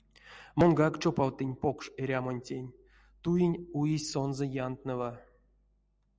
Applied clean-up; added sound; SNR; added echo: none; none; none; none.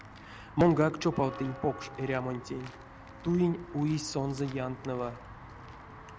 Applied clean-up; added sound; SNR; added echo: none; Walk, footsteps / Bell; 15 dB; none.